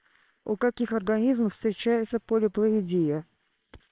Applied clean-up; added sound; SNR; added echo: neural separator model SepFormer WHAMR!.